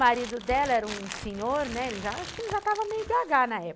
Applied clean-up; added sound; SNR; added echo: none; Crumpling, crinkling; 13 dB; none.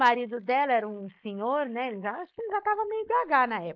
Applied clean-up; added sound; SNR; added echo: neural mask model Resemble Enhance denoiser.